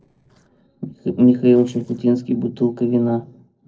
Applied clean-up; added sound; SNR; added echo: neural separator model SepFormer DNS4.